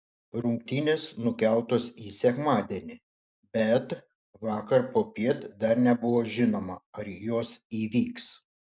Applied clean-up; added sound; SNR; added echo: none; none; none; none.